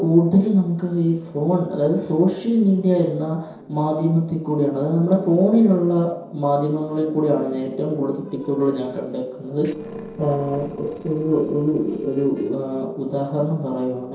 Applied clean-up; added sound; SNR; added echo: neural separator model SepFormer DNS4.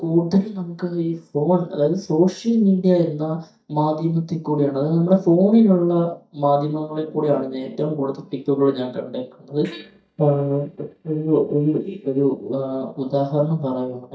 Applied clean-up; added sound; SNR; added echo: neural mask model DeepFilterNet 3.